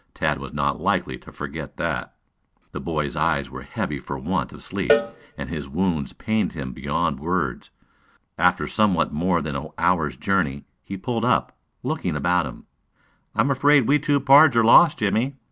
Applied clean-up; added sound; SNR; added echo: none; Cowbell; 6 dB; none.